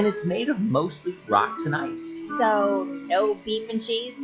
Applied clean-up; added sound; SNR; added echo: classical method log-MMSE.